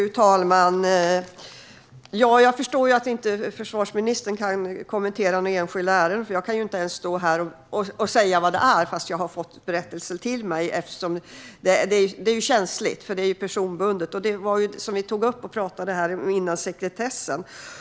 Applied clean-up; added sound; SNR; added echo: none; none; none; none.